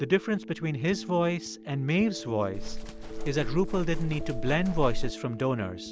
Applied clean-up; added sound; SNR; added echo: none; Livestock, farm animals, working animals; 1 dB; none.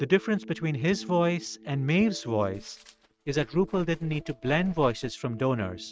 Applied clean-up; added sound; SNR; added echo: neural mask model RNNoise.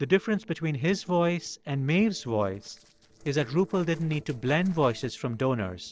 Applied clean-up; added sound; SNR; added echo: neural separator model SepFormer DNS4.